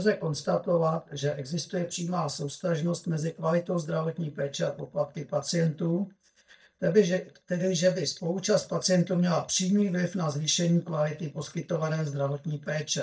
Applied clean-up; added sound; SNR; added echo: neural mask model DeepFilterNet 3.